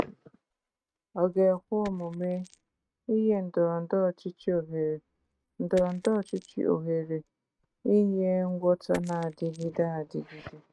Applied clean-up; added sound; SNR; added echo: neural mask model RNNoise.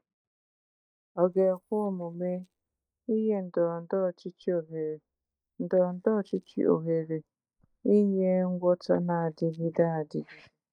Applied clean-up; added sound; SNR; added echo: neural mask model DeepFilterNet 3.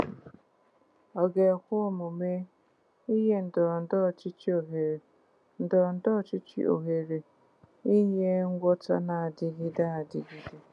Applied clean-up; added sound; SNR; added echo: none; none; none; none.